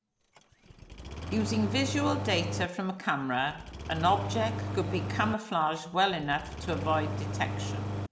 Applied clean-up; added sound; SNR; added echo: none; Engine starting; 5 dB; none.